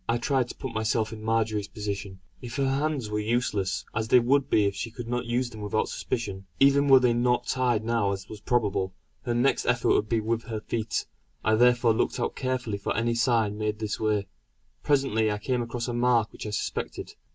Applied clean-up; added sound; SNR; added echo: none; none; none; none.